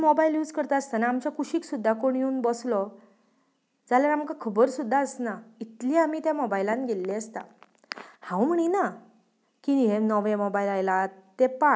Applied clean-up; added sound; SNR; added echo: none; none; none; none.